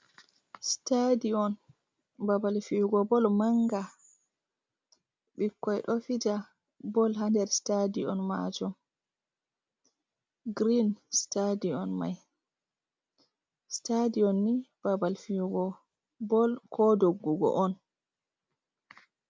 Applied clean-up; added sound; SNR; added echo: none; none; none; none.